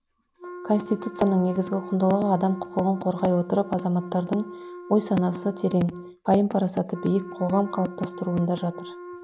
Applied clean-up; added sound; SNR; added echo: none; Wind instrument, woodwind instrument; 15 dB; none.